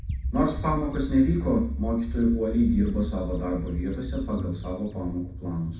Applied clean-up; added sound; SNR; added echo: none; Bird; 5 dB; reverberation time 0.6 s.